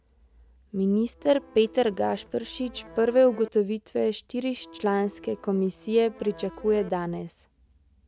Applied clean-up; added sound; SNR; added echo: none; Accordion; 20 dB; none.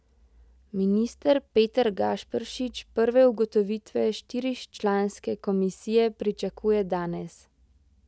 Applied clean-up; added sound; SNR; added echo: none; none; none; none.